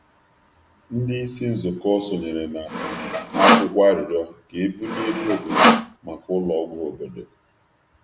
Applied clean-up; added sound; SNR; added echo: none; Sawing; -4 dB; none.